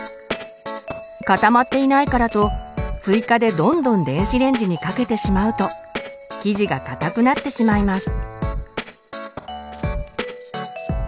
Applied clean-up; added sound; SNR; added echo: none; none; none; none.